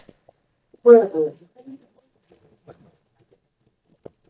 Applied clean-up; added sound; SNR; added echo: neural mask model DeepFilterNet 3.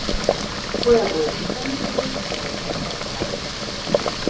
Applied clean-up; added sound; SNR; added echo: none; Boiling; -2 dB; reverberation time 0.3 s.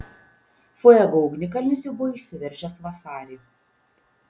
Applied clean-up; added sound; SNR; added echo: none; none; none; none.